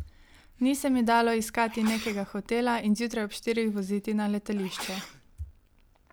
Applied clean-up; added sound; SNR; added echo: none; Sneeze; 16 dB; none.